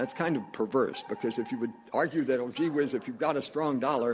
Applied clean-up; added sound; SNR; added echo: none; Alarm; 19 dB; none.